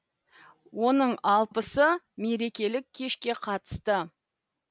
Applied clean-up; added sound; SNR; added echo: none; none; none; none.